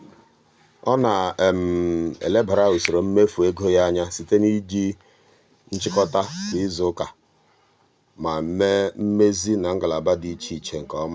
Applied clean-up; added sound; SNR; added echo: none; Finger snapping; 17 dB; none.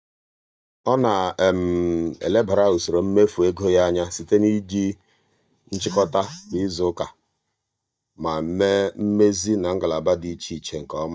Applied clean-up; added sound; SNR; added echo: neural mask model DeepFilterNet 3.